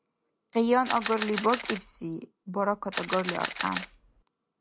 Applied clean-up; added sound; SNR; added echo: none; Camera; 6 dB; none.